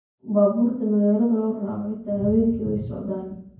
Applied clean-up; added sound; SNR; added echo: none; none; none; reverberation time 0.9 s.